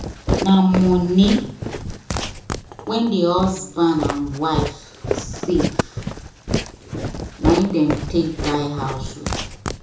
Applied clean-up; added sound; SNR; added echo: none; Walk, footsteps; 5 dB; reverberation time 1.0 s.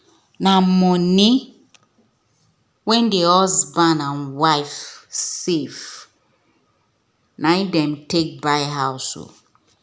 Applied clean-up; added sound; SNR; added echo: none; none; none; none.